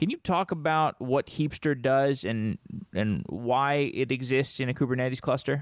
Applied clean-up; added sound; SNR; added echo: none; none; none; none.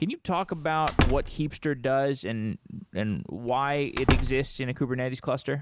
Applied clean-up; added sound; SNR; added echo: none; Slam; 1 dB; none.